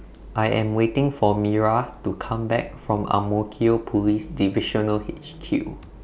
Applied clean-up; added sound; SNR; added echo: none; none; none; none.